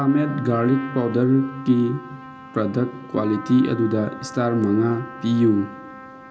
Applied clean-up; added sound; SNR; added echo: none; Trumpet; 16 dB; none.